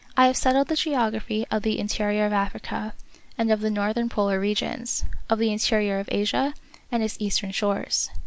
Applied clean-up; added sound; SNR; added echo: none; none; none; none.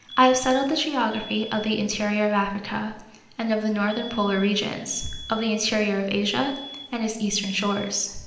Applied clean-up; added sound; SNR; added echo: none; Alarm; 16 dB; reverberation time 0.8 s.